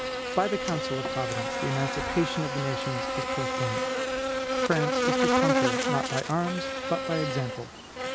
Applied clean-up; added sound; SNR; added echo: none; Buzz; -3 dB; none.